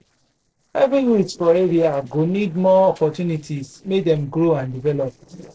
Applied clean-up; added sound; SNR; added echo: neural separator model SepFormer DNS4.